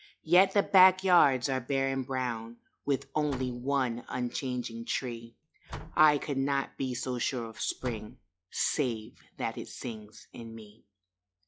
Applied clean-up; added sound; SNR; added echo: classical method log-MMSE.